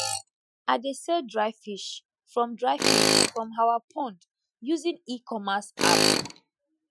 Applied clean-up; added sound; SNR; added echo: classical method Wiener filter.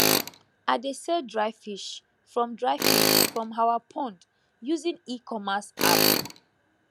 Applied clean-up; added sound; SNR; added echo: none; Tools; -2 dB; none.